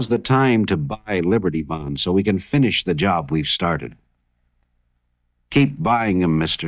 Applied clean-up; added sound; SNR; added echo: neural mask model DeepFilterNet 3.